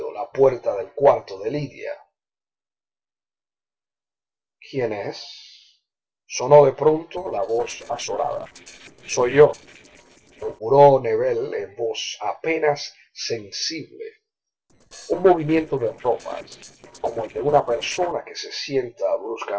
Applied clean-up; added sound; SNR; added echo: neural separator model SepFormer DNS4.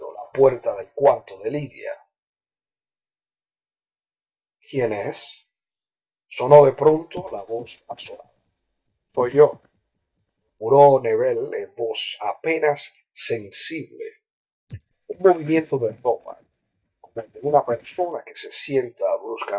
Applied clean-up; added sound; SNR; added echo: neural mask model DeepFilterNet 3.